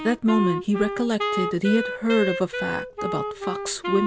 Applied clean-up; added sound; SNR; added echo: none; Wind instrument, woodwind instrument; 5 dB; none.